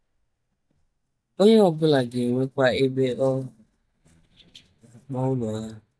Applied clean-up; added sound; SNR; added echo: neural mask model DeepFilterNet 3.